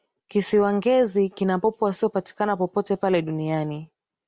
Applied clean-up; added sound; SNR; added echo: none; none; none; none.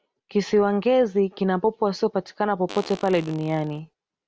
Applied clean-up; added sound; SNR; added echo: none; Fart; 19 dB; none.